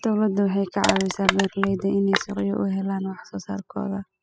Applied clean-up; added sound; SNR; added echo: classical method spectral subtraction.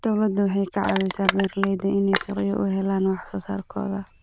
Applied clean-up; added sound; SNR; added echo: neural diffusion model UNIVERSE++.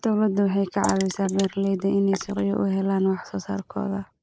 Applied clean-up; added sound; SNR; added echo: neural mask model Resemble Enhance denoiser.